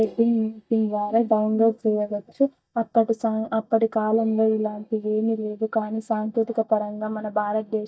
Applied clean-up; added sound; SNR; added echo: neural mask model DeepFilterNet 3.